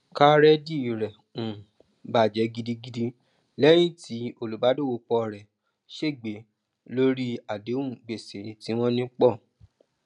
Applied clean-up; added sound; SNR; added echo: none; none; none; none.